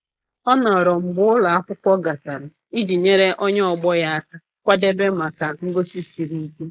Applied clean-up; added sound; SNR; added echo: neural mask model Resemble Enhance denoiser.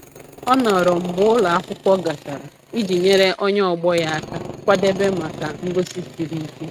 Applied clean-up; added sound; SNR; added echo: neural mask model RNNoise.